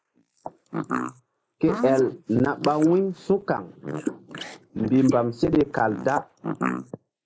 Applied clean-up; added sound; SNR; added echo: neural mask model Resemble Enhance denoiser.